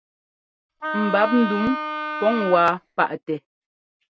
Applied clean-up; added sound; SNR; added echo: none; Wind instrument, woodwind instrument; 5 dB; none.